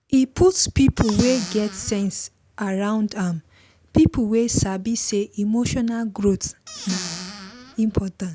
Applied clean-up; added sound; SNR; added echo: none; Squeak / Cupboard open or close; 12 dB; none.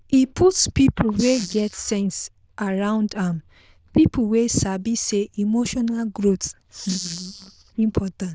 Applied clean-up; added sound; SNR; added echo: neural diffusion model UNIVERSE++.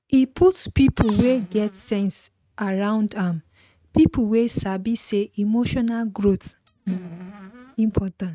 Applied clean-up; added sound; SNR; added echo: neural mask model RNNoise.